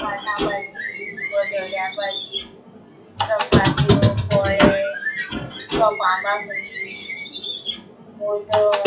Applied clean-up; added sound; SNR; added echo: classical method WPE with log-MMSE.